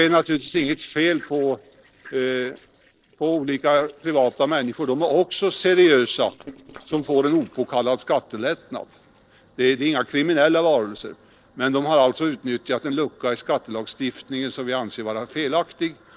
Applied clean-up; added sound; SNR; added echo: neural separator model SepFormer DNS4.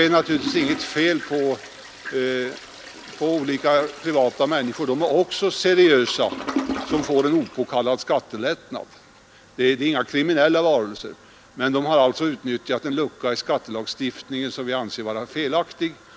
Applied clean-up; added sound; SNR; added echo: none; Toilet flush; 14 dB; none.